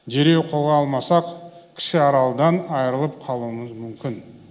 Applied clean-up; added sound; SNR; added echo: neural mask model Resemble Enhance denoiser.